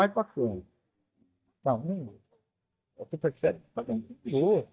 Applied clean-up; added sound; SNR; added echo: neural mask model DeepFilterNet 3.